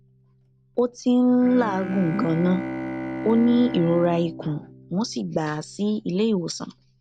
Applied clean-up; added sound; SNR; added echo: none; Bowed string instrument; 11 dB; none.